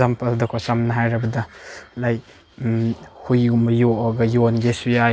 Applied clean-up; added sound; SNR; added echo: none; none; none; none.